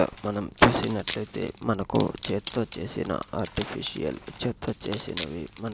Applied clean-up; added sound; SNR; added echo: none; Wood; 7 dB; none.